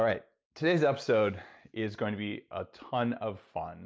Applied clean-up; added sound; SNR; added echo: none; none; none; none.